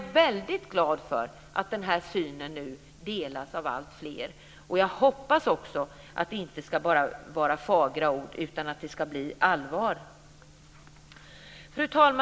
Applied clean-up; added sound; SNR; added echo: none; none; none; none.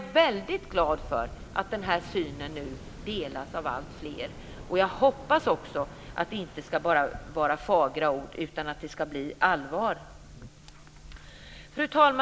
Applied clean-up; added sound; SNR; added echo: none; Waves, surf; 16 dB; none.